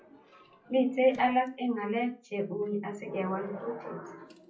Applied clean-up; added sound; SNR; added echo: classical method WPE with log-MMSE.